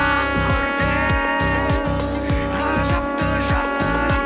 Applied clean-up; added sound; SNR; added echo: none; Trumpet; 2 dB; none.